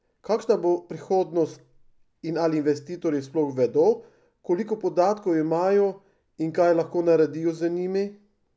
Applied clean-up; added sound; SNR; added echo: none; none; none; none.